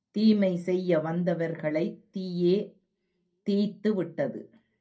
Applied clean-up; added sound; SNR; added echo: none; none; none; reverberation time 0.3 s.